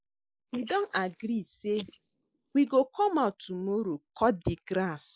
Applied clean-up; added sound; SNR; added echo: neural mask model Resemble Enhance denoiser.